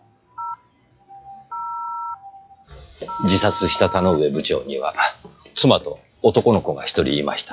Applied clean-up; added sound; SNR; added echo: classical method log-MMSE.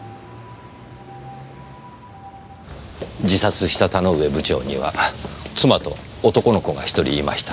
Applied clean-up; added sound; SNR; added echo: none; none; none; none.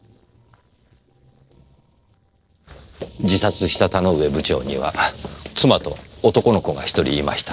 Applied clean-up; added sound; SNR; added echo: neural separator model SepFormer DNS4.